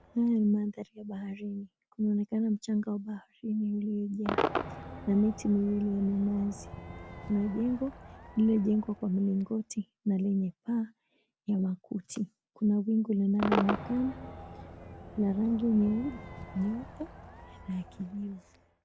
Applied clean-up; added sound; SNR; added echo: none; Crowd / Cheering / Fireworks; 11 dB; none.